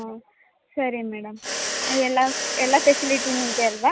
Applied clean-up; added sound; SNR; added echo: none; Mechanisms; 6 dB; none.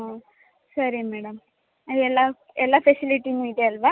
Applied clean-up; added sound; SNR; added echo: none; none; none; none.